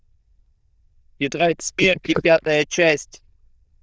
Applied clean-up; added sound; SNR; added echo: neural diffusion model UNIVERSE++.